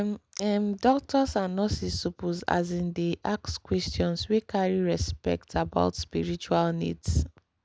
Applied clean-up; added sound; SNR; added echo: none; none; none; none.